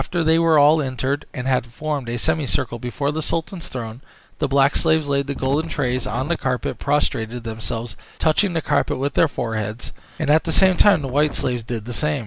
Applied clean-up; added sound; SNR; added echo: none; Wind; 11 dB; none.